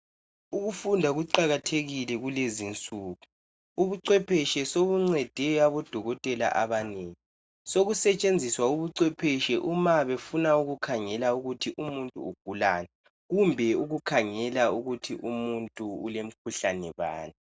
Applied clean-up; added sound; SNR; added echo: none; none; none; none.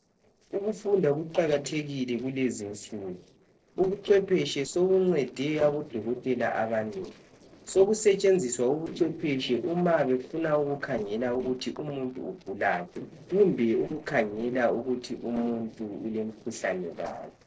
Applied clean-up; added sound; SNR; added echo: neural separator model SepFormer DNS4.